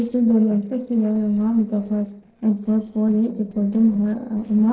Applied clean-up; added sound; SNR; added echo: neural separator model SepFormer DNS4.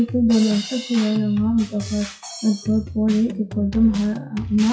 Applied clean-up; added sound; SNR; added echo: classical method WPE with log-MMSE.